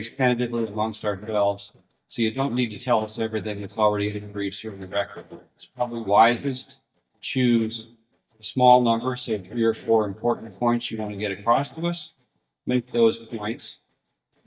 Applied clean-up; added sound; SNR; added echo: neural mask model DeepFilterNet 3.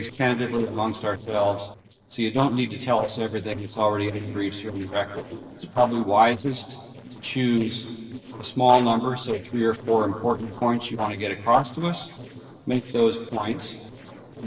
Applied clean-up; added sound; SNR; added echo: neural separator model SepFormer DNS4.